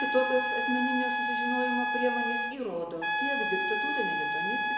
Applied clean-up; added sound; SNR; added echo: none; Trumpet; -3 dB; none.